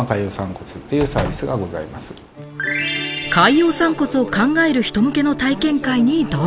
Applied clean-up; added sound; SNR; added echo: none; Slam; 12 dB; none.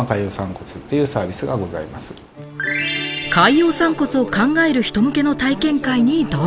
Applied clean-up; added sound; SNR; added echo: none; none; none; none.